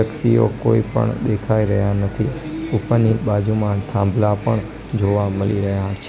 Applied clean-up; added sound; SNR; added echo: none; none; none; none.